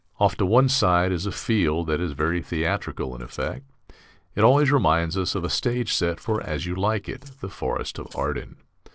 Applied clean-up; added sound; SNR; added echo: neural separator model SepFormer DNS4.